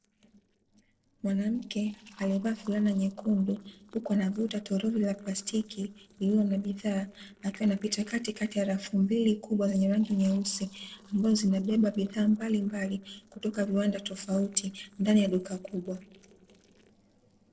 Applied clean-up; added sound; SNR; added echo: neural separator model SepFormer DNS4.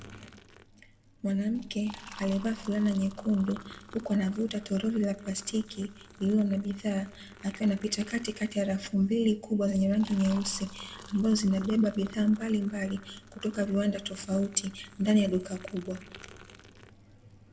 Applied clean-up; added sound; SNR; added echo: none; Liquid; 20 dB; reverberation time 0.8 s.